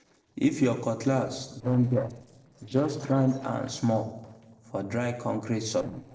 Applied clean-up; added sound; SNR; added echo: neural separator model SepFormer DNS4.